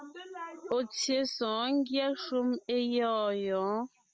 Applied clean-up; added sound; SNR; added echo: none; none; none; none.